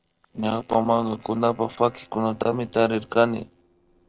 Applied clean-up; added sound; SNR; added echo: neural separator model SepFormer DNS4.